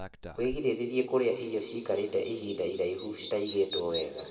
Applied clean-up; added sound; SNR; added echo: none; Bird vocalization, bird call, bird song; 12 dB; reverberation time 1.9 s.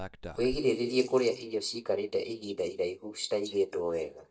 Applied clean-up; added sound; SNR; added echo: neural mask model DeepFilterNet 3.